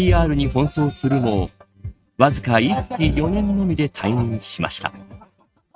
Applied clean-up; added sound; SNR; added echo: neural mask model RNNoise.